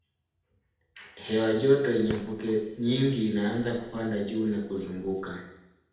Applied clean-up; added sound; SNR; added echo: none; Fireworks; 19 dB; reverberation time 0.8 s.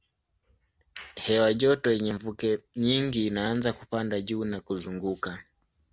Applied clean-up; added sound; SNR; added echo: none; none; none; none.